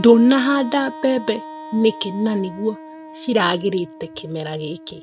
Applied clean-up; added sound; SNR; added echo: none; Wind instrument, woodwind instrument; 16 dB; none.